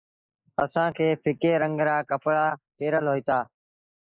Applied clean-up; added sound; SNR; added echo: neural mask model Resemble Enhance denoiser.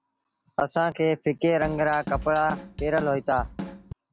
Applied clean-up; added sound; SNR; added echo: none; Drum kit; 10 dB; none.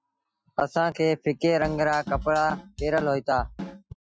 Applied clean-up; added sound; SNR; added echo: classical method Wiener filter.